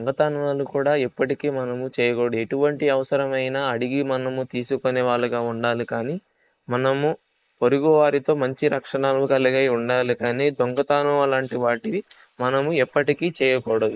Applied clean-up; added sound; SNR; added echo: neural mask model Resemble Enhance denoiser.